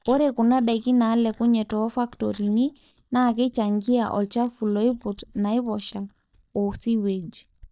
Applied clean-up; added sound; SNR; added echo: neural mask model DeepFilterNet 3.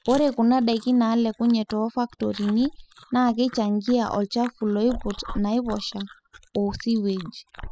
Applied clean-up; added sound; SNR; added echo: classical method spectral subtraction.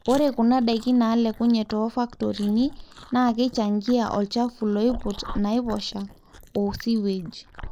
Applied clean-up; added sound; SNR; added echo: neural mask model Resemble Enhance denoiser.